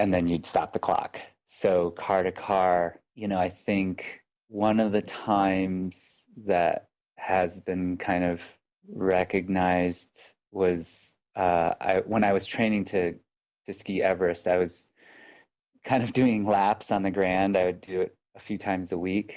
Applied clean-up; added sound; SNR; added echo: none; none; none; none.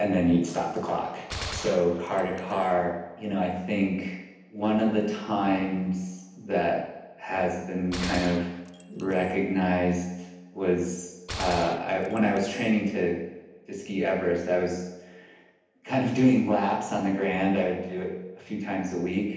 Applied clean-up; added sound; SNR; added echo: none; Gunshot, gunfire; 13 dB; reverberation time 0.9 s.